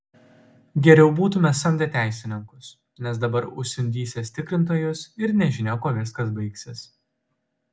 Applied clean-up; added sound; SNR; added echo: none; none; none; none.